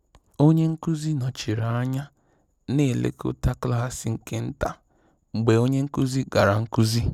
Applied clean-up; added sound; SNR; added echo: none; none; none; none.